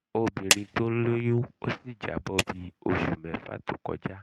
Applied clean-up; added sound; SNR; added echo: neural mask model RNNoise.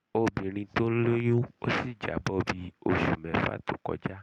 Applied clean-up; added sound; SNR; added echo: none; none; none; none.